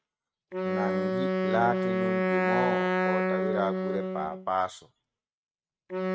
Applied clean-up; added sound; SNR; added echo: neural mask model RNNoise.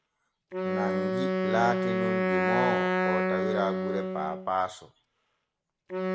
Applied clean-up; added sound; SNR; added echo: none; Wind instrument, woodwind instrument; -4 dB; none.